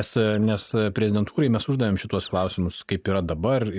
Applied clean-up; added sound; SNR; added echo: neural mask model DeepFilterNet 3.